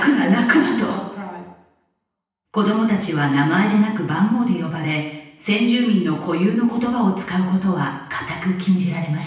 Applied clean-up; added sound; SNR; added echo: none; none; none; reverberation time 0.9 s.